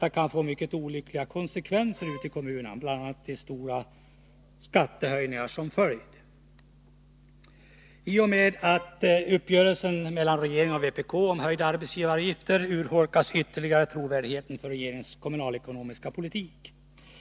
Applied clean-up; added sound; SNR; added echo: none; Bowed string instrument; 20 dB; none.